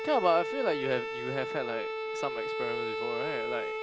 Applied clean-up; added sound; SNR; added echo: none; Bowed string instrument; 2 dB; none.